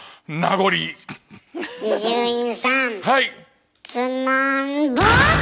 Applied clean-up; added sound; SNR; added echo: none; none; none; none.